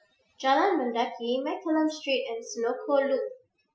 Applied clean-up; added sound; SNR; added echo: classical method Wiener filter.